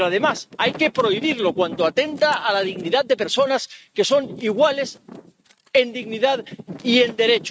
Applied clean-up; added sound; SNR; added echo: neural mask model RNNoise.